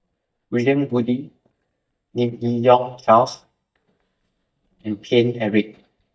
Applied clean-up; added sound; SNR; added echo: neural mask model DeepFilterNet 3.